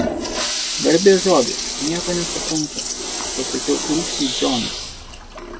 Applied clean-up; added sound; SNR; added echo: none; Toilet flush; 3 dB; none.